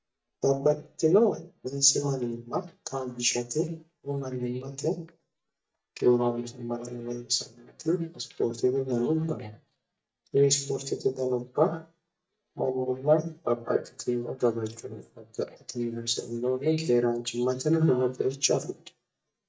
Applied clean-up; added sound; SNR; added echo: neural mask model DeepFilterNet 3.